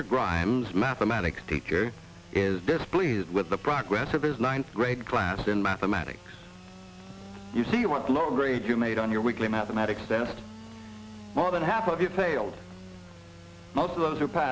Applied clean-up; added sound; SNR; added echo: none; Sawing / Engine; 19 dB; none.